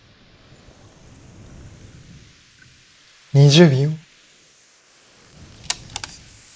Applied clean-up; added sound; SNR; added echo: neural mask model Resemble Enhance denoiser.